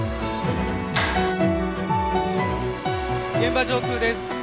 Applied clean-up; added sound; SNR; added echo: none; Wind instrument, woodwind instrument; 19 dB; none.